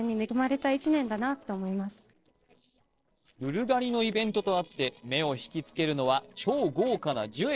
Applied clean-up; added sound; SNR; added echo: neural separator model SepFormer DNS4.